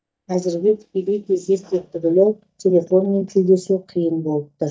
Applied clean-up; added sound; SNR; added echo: neural mask model DeepFilterNet 3.